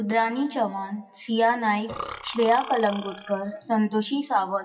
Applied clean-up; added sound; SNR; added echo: classical method WPE with log-MMSE.